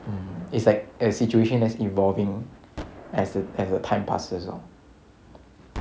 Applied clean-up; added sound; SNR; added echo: none; Gunshot, gunfire; 18 dB; none.